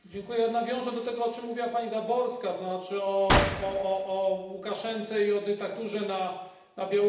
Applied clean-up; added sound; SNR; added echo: none; Gunshot, gunfire; 3 dB; reverberation time 0.8 s.